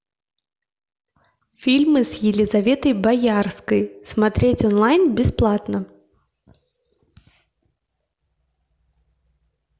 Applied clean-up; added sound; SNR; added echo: none; none; none; none.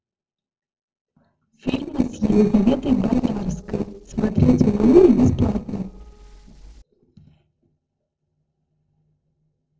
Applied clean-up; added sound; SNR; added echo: neural separator model SepFormer DNS4.